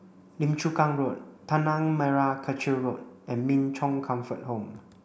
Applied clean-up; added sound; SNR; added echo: none; none; none; none.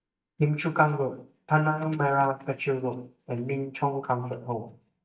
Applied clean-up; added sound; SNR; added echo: neural mask model DeepFilterNet 3.